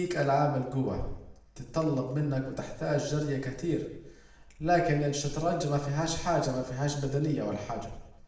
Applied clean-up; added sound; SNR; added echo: none; none; none; reverberation time 0.7 s.